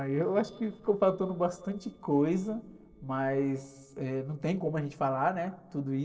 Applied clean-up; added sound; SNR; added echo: neural separator model SepFormer DNS4.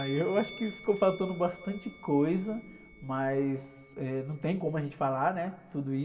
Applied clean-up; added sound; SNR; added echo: none; Musical instrument; 19 dB; reverberation time 1.8 s.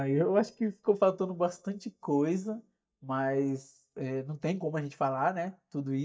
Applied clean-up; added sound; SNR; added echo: neural mask model DeepFilterNet 3.